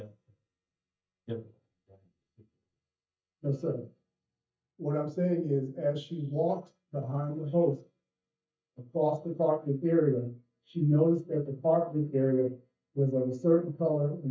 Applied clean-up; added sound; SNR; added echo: neural mask model DeepFilterNet 3.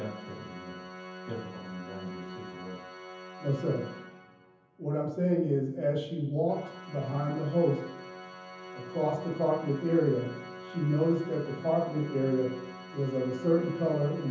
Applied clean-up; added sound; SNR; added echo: none; Organ; 14 dB; reverberation time 0.7 s.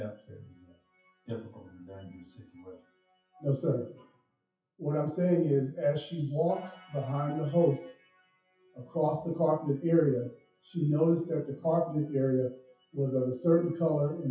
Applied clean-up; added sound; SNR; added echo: classical method WPE with log-MMSE.